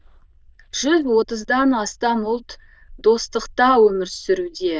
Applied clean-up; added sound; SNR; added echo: neural diffusion model UNIVERSE++.